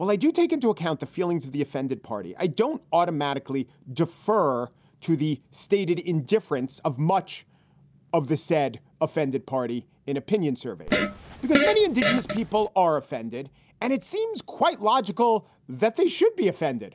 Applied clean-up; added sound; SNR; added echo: none; Fart; 0 dB; none.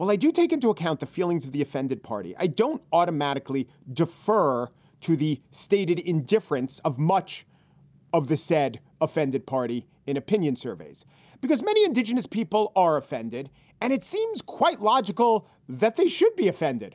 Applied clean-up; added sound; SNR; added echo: none; none; none; none.